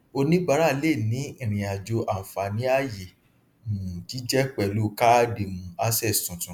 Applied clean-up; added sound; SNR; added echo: none; none; none; none.